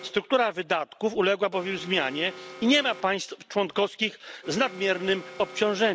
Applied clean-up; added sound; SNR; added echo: none; Alarm; 18 dB; none.